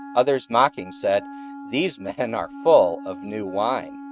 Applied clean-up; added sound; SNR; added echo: neural mask model RNNoise.